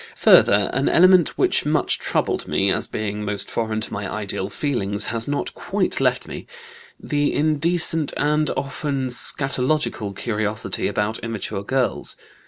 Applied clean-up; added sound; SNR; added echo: none; none; none; none.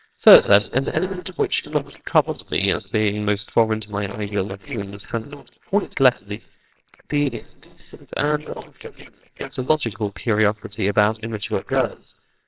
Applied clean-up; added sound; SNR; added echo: neural separator model SepFormer WHAMR!.